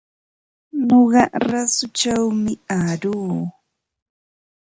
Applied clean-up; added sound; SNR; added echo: none; none; none; none.